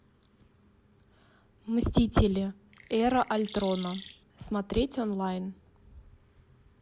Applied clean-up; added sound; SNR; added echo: none; Chirp, tweet; 16 dB; none.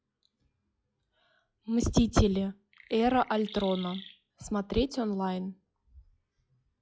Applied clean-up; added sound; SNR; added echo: classical method log-MMSE.